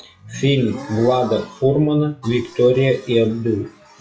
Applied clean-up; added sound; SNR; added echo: classical method WPE with log-MMSE.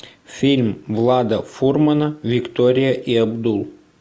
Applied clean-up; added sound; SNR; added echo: none; none; none; none.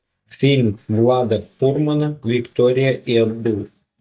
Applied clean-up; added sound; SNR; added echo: neural mask model DeepFilterNet 3.